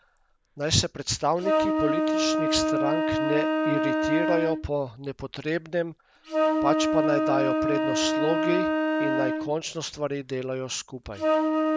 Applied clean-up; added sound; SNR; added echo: none; Wind instrument, woodwind instrument; -3 dB; none.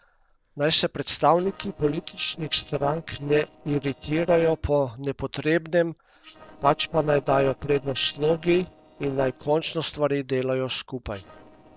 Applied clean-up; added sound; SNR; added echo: neural separator model SepFormer DNS4.